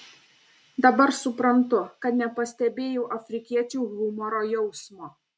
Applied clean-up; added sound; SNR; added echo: none; none; none; none.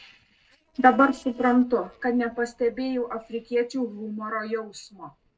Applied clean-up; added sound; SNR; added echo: neural separator model SepFormer DNS4.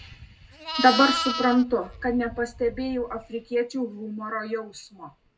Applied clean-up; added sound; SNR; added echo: none; Livestock, farm animals, working animals; 8 dB; reverberation time 0.3 s.